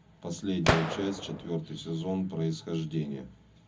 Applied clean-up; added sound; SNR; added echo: none; Gunshot, gunfire; -1 dB; reverberation time 0.4 s.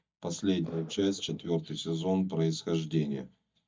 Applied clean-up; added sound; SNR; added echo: neural mask model DeepFilterNet 3.